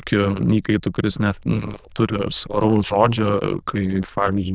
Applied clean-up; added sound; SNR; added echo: neural diffusion model UNIVERSE++.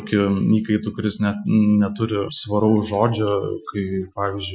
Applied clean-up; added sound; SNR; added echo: classical method Wiener filter.